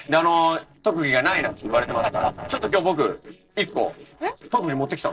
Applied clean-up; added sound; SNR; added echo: neural separator model SepFormer DNS4.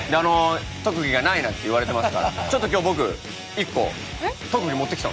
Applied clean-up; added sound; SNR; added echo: none; none; none; none.